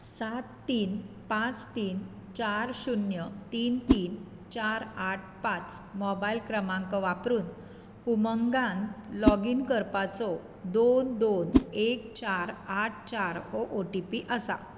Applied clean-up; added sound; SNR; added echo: none; Whoosh, swoosh, swish; 3 dB; none.